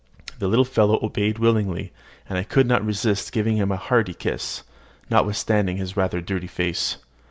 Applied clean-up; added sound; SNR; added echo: none; none; none; none.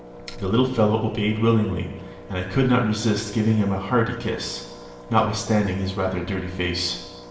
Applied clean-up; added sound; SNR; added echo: none; Engine; 18 dB; reverberation time 1.0 s.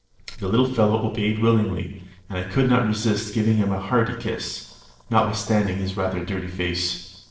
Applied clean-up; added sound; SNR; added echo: neural separator model SepFormer DNS4.